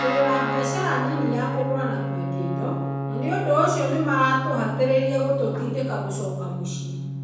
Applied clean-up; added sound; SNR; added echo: none; Guitar; 3 dB; reverberation time 1.1 s.